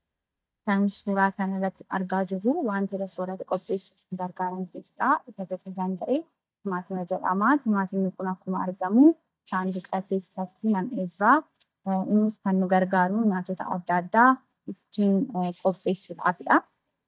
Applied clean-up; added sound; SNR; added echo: neural mask model DeepFilterNet 3.